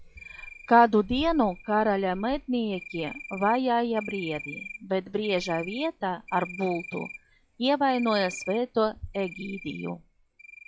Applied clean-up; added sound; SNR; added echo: classical method log-MMSE.